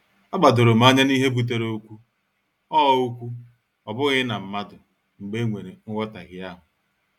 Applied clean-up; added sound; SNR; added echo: none; none; none; none.